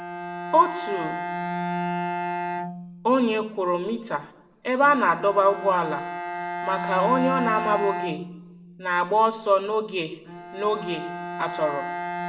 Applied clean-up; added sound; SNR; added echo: none; Bowed string instrument; 7 dB; reverberation time 0.6 s.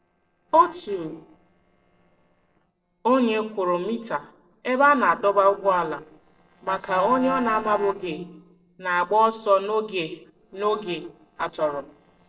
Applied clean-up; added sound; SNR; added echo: neural separator model SepFormer DNS4.